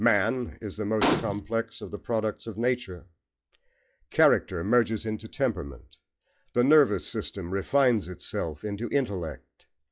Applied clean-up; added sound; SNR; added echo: classical method log-MMSE.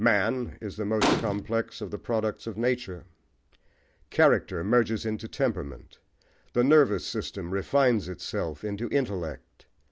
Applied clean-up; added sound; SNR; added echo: none; Gunshot, gunfire; 2 dB; none.